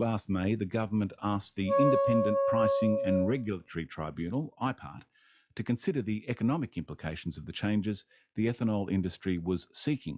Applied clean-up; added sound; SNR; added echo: classical method log-MMSE.